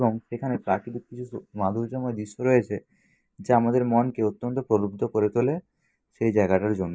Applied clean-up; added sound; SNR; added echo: neural mask model Resemble Enhance denoiser.